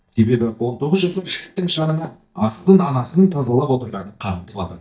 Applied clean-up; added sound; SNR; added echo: neural mask model DeepFilterNet 3.